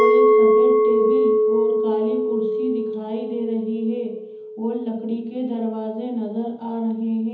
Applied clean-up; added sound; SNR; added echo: none; Chink, clink; -5 dB; reverberation time 1.3 s.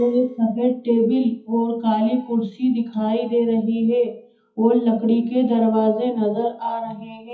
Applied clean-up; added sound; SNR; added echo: classical method WPE with log-MMSE.